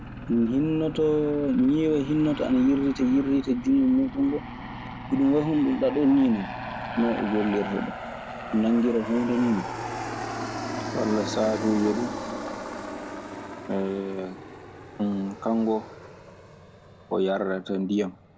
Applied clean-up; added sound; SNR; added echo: none; Aircraft; 10 dB; none.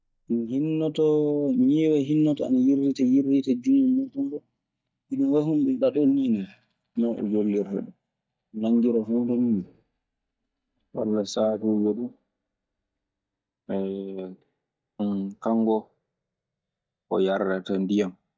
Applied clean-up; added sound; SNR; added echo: neural mask model DeepFilterNet 3.